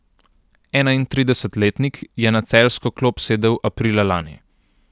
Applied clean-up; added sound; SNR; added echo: none; none; none; none.